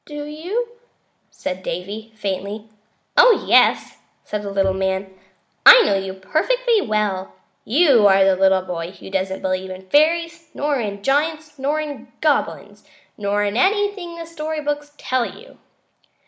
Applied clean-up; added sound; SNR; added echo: none; Bowed string instrument; 14 dB; none.